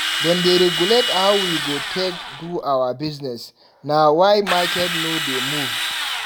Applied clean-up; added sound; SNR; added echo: none; Drill; 4 dB; none.